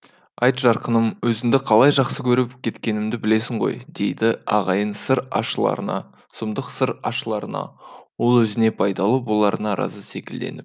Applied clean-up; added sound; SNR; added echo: none; none; none; none.